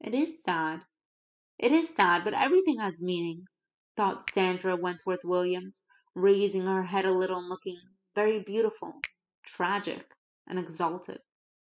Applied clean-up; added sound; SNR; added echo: classical method spectral subtraction.